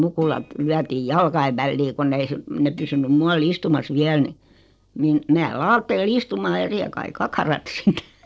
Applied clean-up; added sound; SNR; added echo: neural separator model SepFormer DNS4.